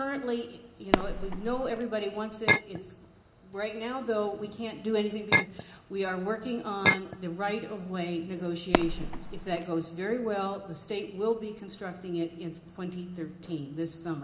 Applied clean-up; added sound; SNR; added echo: none; Chink, clink + Fireworks; -4 dB; none.